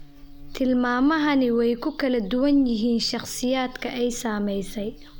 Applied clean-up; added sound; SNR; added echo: none; Buzz; 17 dB; none.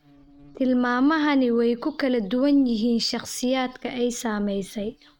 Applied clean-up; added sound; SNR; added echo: neural mask model RNNoise.